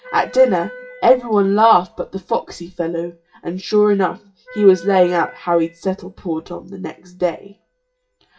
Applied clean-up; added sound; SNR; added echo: classical method WPE with log-MMSE.